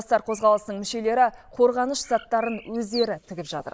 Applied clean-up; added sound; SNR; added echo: neural mask model Resemble Enhance denoiser.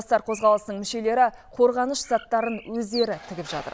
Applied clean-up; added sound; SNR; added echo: none; Bird; 19 dB; none.